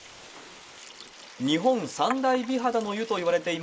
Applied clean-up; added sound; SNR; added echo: neural mask model Resemble Enhance denoiser.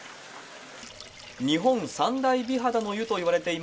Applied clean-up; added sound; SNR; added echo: none; none; none; none.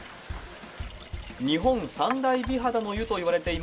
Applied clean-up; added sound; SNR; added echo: none; Chink, clink + Drum kit; 8 dB; none.